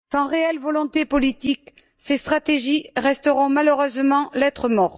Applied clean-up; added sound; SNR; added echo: neural mask model DeepFilterNet 3.